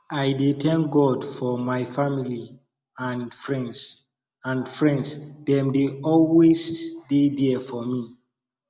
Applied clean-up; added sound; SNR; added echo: none; none; none; none.